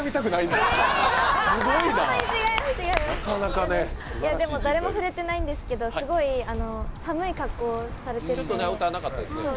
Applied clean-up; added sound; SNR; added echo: none; Bird; 9 dB; none.